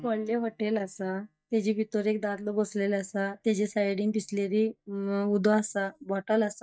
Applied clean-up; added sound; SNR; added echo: neural mask model DeepFilterNet 3.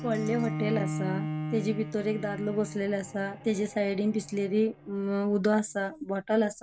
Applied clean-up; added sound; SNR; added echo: none; Bowed string instrument; 8 dB; none.